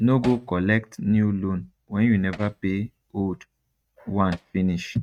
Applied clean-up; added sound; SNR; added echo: neural mask model RNNoise.